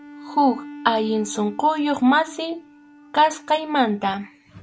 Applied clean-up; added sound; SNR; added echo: none; Bowed string instrument; 19 dB; none.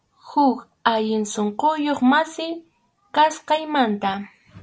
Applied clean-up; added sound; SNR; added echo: none; none; none; none.